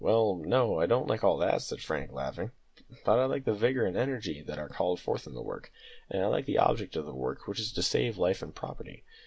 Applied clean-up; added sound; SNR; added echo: none; none; none; none.